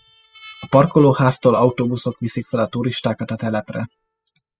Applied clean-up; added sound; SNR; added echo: classical method spectral subtraction.